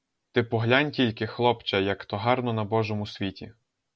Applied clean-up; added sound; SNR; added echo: none; none; none; none.